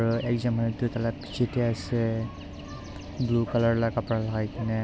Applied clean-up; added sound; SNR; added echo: none; none; none; none.